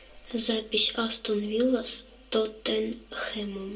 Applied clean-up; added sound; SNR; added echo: none; none; none; reverberation time 0.2 s.